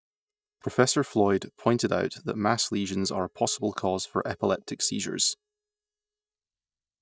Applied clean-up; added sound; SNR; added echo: neural mask model DeepFilterNet 3.